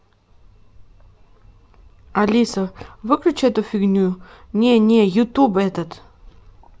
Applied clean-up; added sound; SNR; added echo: none; none; none; none.